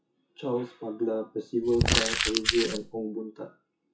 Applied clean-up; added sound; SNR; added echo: classical method WPE with log-MMSE.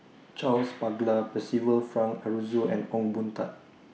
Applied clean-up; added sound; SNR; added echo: none; none; none; none.